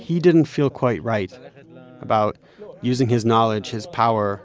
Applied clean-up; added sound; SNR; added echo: none; none; none; none.